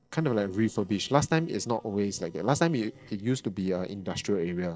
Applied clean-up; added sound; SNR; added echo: neural separator model SepFormer DNS4.